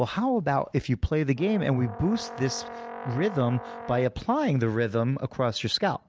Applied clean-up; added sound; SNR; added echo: none; Brass instrument; 14 dB; none.